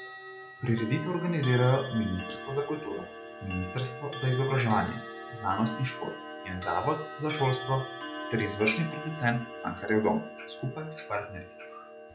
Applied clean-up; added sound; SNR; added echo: none; Clock; 10 dB; none.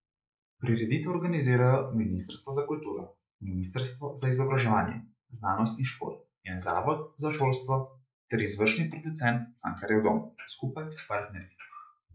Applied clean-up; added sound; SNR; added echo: neural mask model Resemble Enhance denoiser.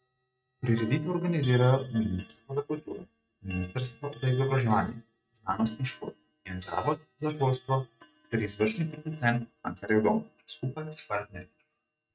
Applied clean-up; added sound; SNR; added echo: neural mask model RNNoise.